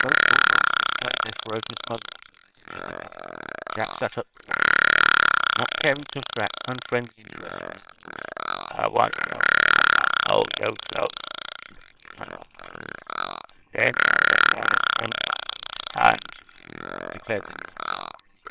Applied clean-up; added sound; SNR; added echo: neural separator model SepFormer WHAMR!.